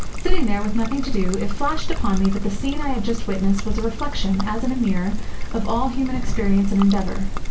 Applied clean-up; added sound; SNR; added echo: none; Trickle, dribble; -3 dB; reverberation time 0.3 s.